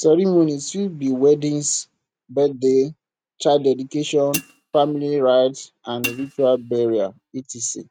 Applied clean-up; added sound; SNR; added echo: neural mask model RNNoise.